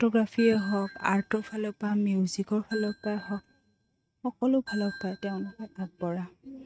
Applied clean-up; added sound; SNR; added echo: neural mask model RNNoise.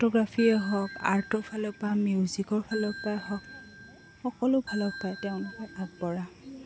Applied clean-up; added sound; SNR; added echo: none; Ringtone / Bell; 15 dB; none.